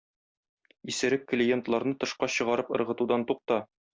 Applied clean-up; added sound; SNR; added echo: none; none; none; none.